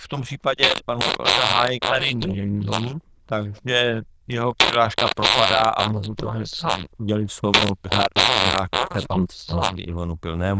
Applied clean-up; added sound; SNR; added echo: neural diffusion model UNIVERSE++.